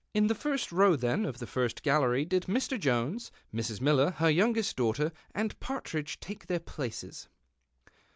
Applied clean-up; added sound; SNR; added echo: none; none; none; none.